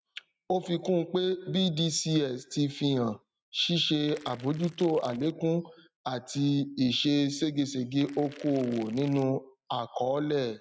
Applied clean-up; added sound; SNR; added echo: neural mask model RNNoise.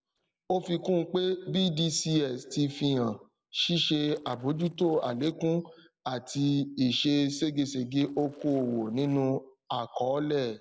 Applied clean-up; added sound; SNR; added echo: neural separator model SepFormer DNS4.